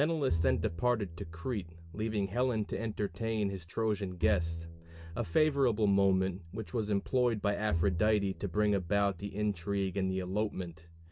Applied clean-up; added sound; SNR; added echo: none; Bowed string instrument; 8 dB; none.